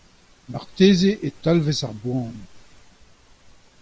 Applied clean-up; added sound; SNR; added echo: none; none; none; none.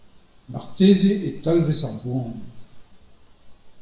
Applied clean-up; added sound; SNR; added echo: none; none; none; reverberation time 0.7 s.